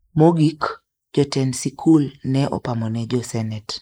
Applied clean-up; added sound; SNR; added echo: neural mask model Resemble Enhance denoiser.